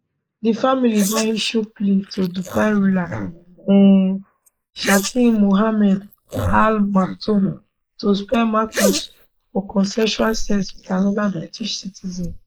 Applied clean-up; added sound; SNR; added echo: neural mask model Resemble Enhance denoiser.